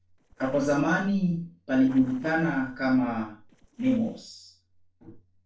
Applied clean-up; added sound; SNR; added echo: neural separator model SepFormer DNS4.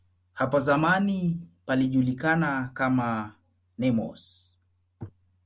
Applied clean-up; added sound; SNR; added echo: none; none; none; none.